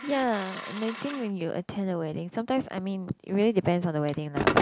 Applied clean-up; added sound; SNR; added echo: none; Telephone; 6 dB; none.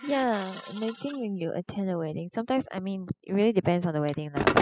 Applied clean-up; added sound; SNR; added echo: classical method spectral subtraction.